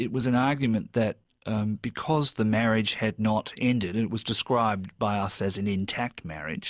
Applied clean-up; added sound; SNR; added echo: none; none; none; none.